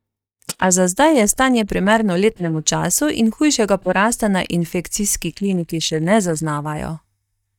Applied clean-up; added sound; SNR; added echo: neural mask model DeepFilterNet 3.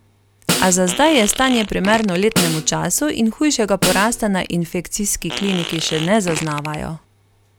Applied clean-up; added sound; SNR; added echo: none; Snare drum + Fart; 8 dB; none.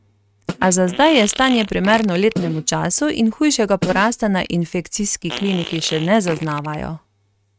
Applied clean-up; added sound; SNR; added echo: neural mask model RNNoise.